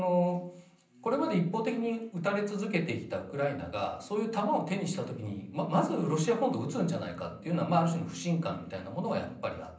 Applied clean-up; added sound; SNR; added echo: none; none; none; reverberation time 0.6 s.